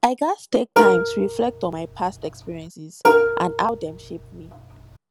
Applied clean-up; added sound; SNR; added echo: none; Plucked string instrument; -3 dB; none.